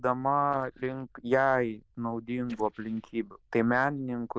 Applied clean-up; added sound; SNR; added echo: neural diffusion model UNIVERSE++.